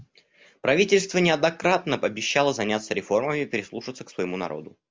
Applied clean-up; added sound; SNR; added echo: none; none; none; none.